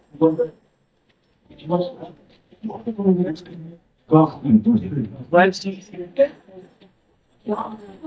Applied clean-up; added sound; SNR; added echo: neural mask model DeepFilterNet 3.